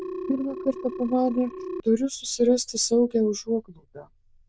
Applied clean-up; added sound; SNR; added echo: neural diffusion model UNIVERSE++.